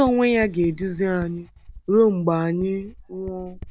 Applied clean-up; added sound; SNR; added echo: none; Writing; 19 dB; none.